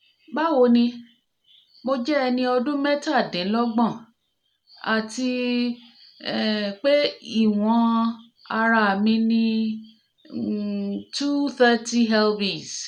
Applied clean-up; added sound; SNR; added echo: none; none; none; none.